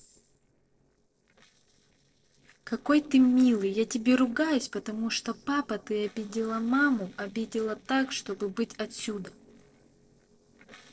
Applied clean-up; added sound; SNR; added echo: neural separator model SepFormer DNS4.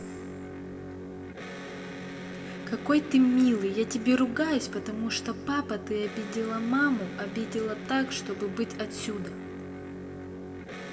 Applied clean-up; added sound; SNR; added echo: none; Electric guitar; 9 dB; reverberation time 1.2 s.